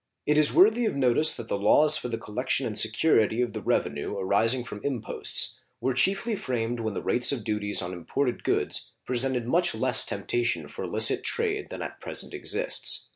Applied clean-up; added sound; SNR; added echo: none; none; none; none.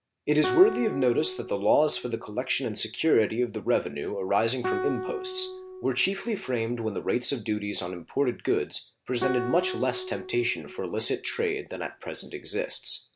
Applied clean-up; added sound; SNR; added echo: none; Guitar; 9 dB; none.